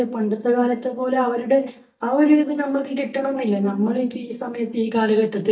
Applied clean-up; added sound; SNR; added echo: neural mask model DeepFilterNet 3.